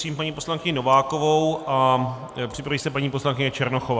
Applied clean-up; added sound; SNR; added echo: none; none; none; none.